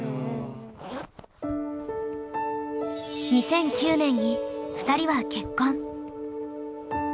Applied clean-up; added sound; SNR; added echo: none; Zipper (clothing); 17 dB; none.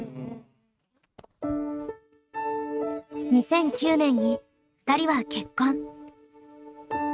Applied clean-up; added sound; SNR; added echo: neural mask model RNNoise.